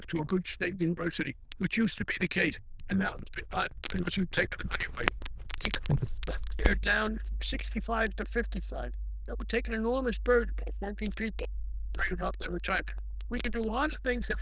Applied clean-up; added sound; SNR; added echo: neural diffusion model UNIVERSE++.